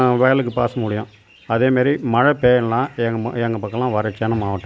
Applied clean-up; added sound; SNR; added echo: none; none; none; none.